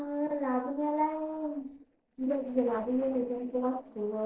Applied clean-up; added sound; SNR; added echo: neural separator model SepFormer DNS4.